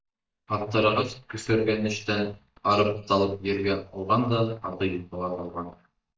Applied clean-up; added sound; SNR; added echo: neural mask model DeepFilterNet 3.